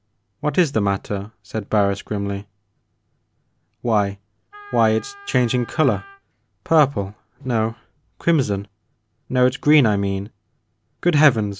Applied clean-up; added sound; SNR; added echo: none; Wind instrument, woodwind instrument; 19 dB; none.